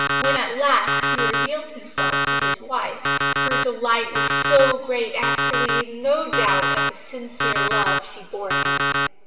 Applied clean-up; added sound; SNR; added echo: none; Alarm; -2 dB; reverberation time 2.2 s.